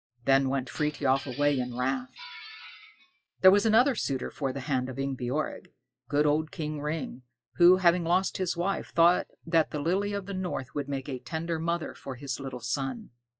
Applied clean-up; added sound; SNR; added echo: classical method log-MMSE.